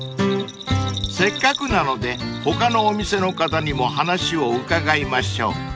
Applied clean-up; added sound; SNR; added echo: none; Bell; 15 dB; none.